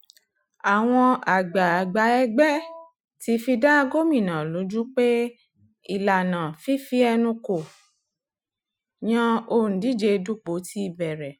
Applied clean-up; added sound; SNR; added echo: classical method Wiener filter.